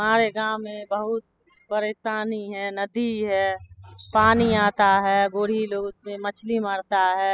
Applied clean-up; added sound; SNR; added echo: classical method spectral subtraction.